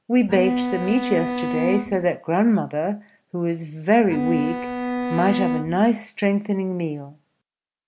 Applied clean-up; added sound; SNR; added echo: none; Bowed string instrument; 2 dB; none.